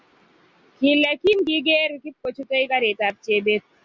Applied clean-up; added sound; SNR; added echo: none; none; none; none.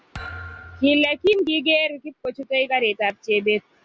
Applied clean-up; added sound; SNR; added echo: none; Thump, thud; 18 dB; none.